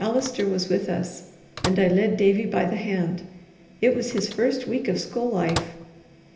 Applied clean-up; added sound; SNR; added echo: none; Microwave oven; 12 dB; reverberation time 0.8 s.